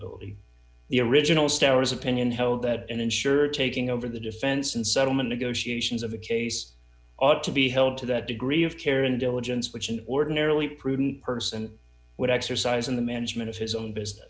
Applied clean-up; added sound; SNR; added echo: none; none; none; none.